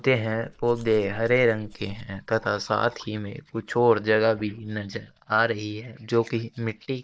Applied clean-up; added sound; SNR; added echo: neural mask model DeepFilterNet 3.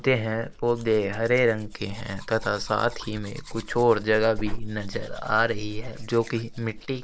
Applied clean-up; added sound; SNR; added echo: none; Domestic sounds, home sounds; 9 dB; none.